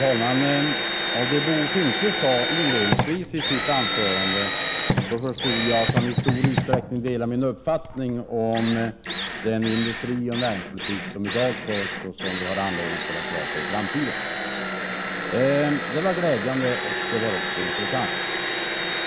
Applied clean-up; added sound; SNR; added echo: none; Drill; 0 dB; none.